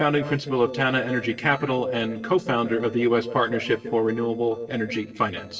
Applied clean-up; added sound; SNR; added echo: neural separator model SepFormer DNS4.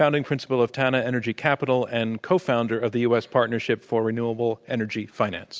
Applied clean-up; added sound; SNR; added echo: none; none; none; none.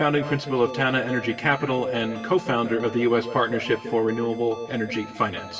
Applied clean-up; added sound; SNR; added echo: none; Ringtone; 19 dB; reverberation time 1.4 s.